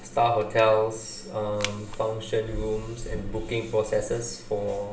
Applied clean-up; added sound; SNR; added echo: none; Crushing; 14 dB; reverberation time 0.6 s.